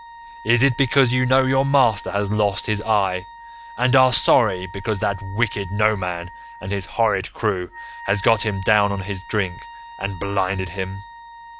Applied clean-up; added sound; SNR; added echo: none; Wind instrument, woodwind instrument; 17 dB; none.